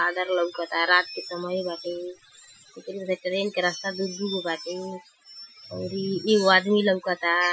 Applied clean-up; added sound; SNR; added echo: classical method Wiener filter.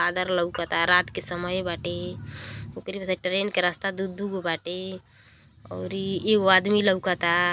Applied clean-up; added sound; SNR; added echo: none; none; none; none.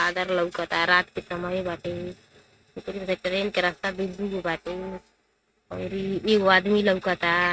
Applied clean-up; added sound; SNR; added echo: neural mask model RNNoise.